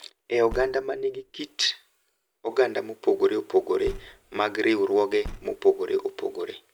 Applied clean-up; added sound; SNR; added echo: none; Car; 16 dB; none.